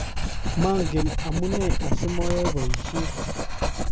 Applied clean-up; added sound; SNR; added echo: none; Writing; -4 dB; none.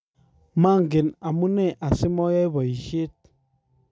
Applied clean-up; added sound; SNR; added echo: none; none; none; none.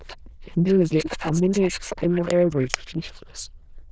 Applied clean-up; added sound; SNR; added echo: neural diffusion model UNIVERSE++.